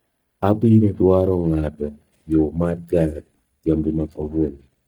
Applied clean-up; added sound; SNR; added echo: neural mask model DeepFilterNet 3.